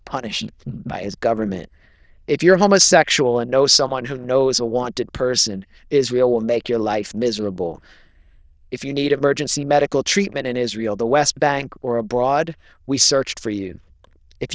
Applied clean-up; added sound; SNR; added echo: neural diffusion model UNIVERSE++.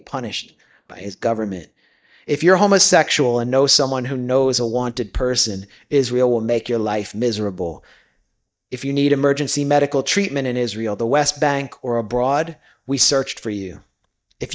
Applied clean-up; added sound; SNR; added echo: neural mask model DeepFilterNet 3.